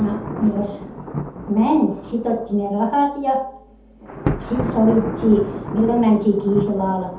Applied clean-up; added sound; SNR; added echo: none; Thunder; 9 dB; reverberation time 0.6 s.